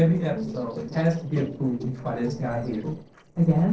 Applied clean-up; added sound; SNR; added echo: neural separator model SepFormer DNS4.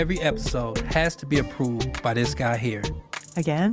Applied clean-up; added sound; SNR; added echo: none; none; none; none.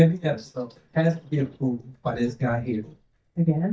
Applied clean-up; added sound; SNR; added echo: neural mask model DeepFilterNet 3.